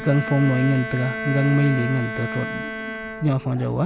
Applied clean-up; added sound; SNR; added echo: none; Bowed string instrument; 8 dB; none.